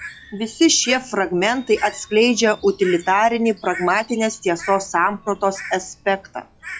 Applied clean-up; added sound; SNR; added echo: classical method log-MMSE.